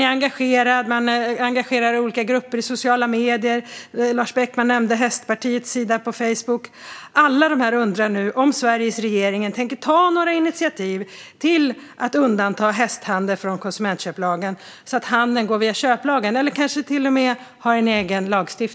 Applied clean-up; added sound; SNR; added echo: none; none; none; none.